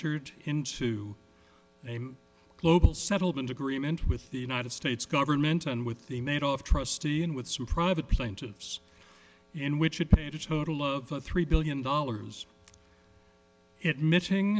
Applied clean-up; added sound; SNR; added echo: none; none; none; none.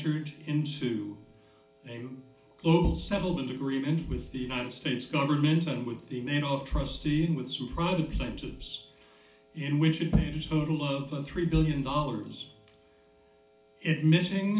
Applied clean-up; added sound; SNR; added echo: none; none; none; reverberation time 0.4 s.